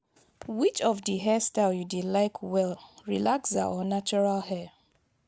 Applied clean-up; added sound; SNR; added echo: none; none; none; none.